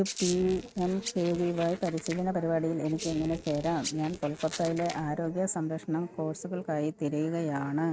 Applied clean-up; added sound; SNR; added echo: neural mask model RNNoise.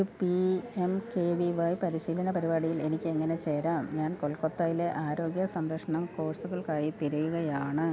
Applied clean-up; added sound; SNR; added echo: none; none; none; none.